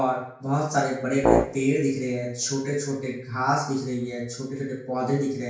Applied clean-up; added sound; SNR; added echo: none; Brass instrument; -2 dB; reverberation time 0.5 s.